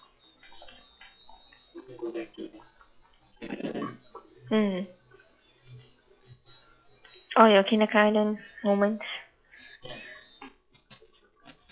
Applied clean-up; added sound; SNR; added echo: classical method log-MMSE.